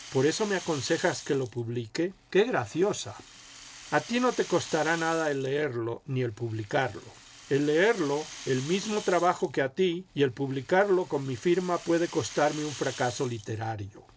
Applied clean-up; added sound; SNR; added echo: none; Rattle (instrument); 17 dB; none.